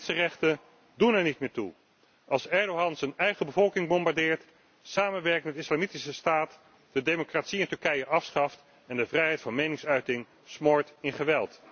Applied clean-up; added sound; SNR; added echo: none; none; none; none.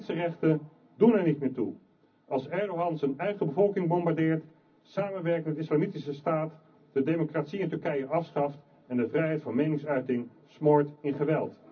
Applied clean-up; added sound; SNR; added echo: none; none; none; reverberation time 0.4 s.